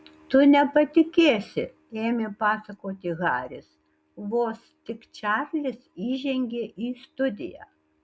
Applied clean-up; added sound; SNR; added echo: none; none; none; none.